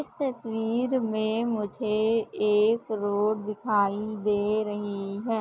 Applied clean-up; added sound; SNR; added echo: none; none; none; none.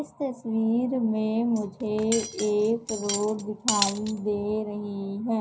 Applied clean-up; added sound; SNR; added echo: none; Cutlery, silverware; 8 dB; reverberation time 0.4 s.